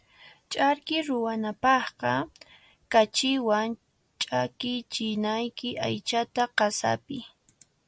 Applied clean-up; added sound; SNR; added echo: none; none; none; none.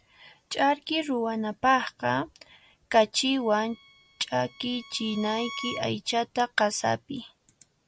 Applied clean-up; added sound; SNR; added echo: none; Bowed string instrument; 16 dB; none.